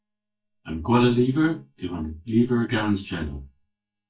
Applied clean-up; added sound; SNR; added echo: neural mask model DeepFilterNet 3.